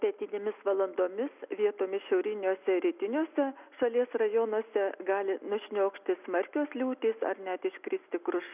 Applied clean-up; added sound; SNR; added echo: none; none; none; none.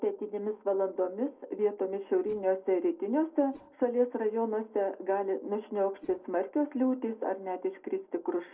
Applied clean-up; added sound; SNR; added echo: neural separator model SepFormer DNS4.